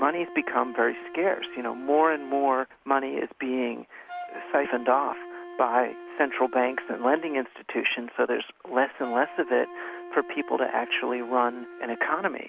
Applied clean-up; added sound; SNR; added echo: none; Wind instrument, woodwind instrument; 15 dB; none.